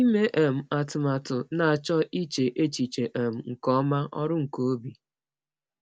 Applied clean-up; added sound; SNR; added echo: none; none; none; none.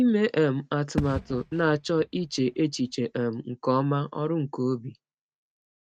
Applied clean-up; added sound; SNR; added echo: neural mask model RNNoise.